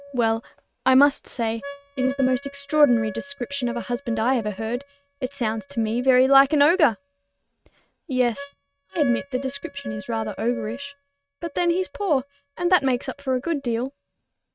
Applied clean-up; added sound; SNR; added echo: neural mask model RNNoise.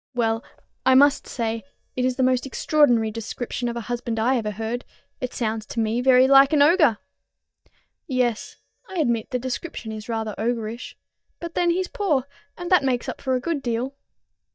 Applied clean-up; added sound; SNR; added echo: neural mask model DeepFilterNet 3.